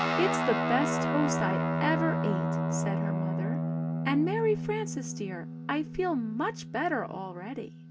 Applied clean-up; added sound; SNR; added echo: none; Guitar; -1 dB; none.